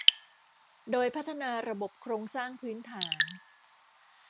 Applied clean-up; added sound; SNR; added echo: none; Raindrop / Drip; -2 dB; none.